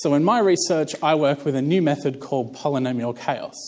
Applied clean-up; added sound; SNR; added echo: none; none; none; none.